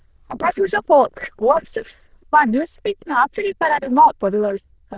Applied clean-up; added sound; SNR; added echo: neural diffusion model UNIVERSE++.